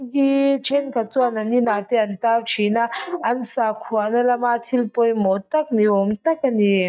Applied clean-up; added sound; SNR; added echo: neural mask model DeepFilterNet 3.